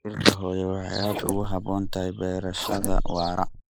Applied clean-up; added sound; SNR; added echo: neural mask model Resemble Enhance denoiser.